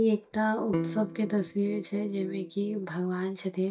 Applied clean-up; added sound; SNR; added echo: neural mask model DeepFilterNet 3.